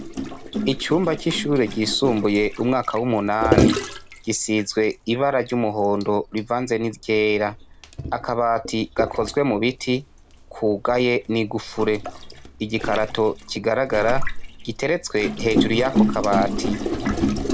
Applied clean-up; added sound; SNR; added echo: none; Gurgling; 4 dB; none.